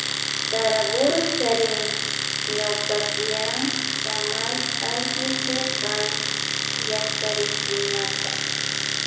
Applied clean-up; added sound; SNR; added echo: none; Domestic sounds, home sounds; -3 dB; reverberation time 1.1 s.